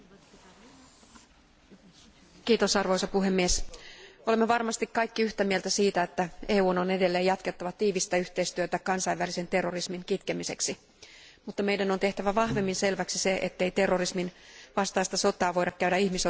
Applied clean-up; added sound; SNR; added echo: none; none; none; none.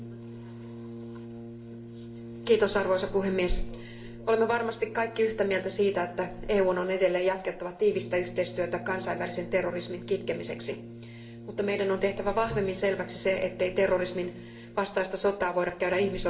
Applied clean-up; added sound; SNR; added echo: none; Brass instrument; 15 dB; reverberation time 0.6 s.